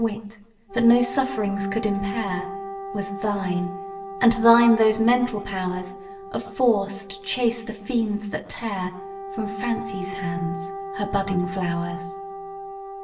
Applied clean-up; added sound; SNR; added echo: none; Wind instrument, woodwind instrument; 11 dB; reverberation time 0.7 s.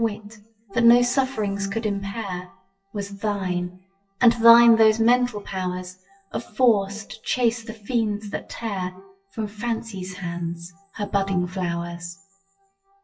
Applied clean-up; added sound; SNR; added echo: classical method WPE with log-MMSE.